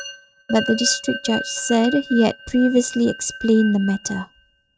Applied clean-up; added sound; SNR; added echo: neural mask model RNNoise.